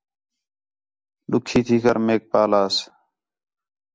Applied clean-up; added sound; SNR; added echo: none; none; none; none.